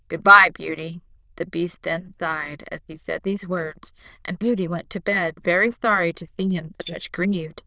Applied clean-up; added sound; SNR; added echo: neural diffusion model UNIVERSE++.